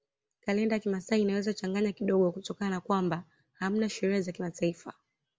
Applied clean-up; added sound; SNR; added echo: none; none; none; none.